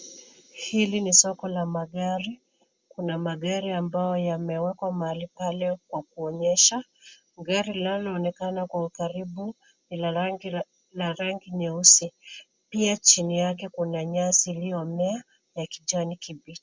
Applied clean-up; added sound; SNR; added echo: none; none; none; none.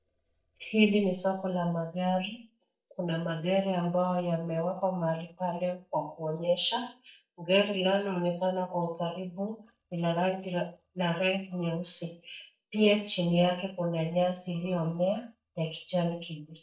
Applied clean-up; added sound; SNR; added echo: neural mask model DeepFilterNet 3.